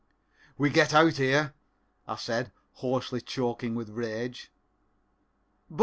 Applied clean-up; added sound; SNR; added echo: none; none; none; none.